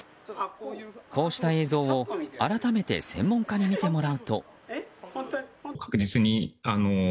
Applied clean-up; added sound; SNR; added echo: none; none; none; none.